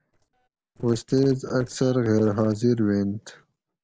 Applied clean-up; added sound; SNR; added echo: neural separator model SepFormer DNS4.